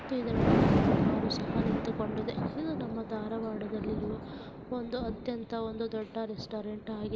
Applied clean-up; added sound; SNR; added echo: none; Thunder; -4 dB; none.